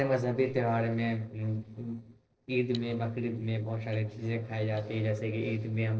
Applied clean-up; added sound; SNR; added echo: neural separator model SepFormer DNS4.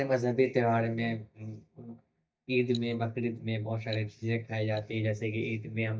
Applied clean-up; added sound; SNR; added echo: neural mask model DeepFilterNet 3.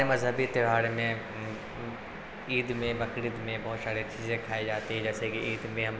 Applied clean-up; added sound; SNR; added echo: none; none; none; none.